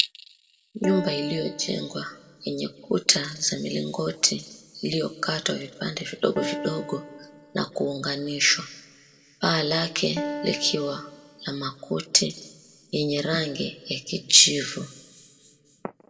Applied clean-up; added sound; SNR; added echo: none; Piano; 12 dB; reverberation time 1.2 s.